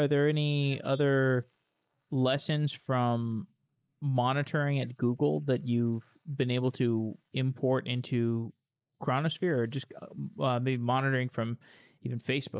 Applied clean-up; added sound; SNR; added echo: neural mask model Resemble Enhance denoiser.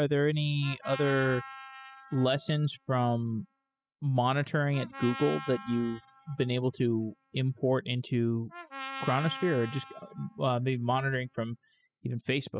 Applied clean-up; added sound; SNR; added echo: classical method spectral subtraction.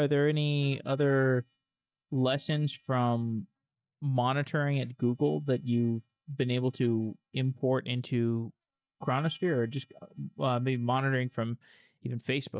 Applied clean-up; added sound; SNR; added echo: neural mask model DeepFilterNet 3.